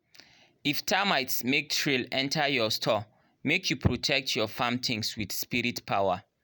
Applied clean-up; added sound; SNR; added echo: none; none; none; none.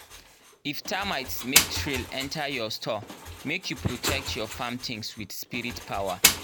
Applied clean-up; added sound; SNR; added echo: none; Engine; -1 dB; none.